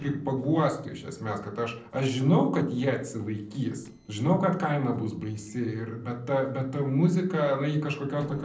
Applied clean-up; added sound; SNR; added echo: neural separator model SepFormer DNS4.